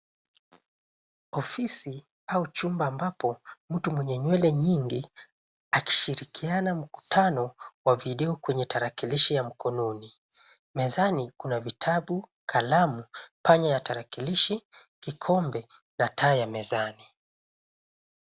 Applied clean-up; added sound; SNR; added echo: none; none; none; none.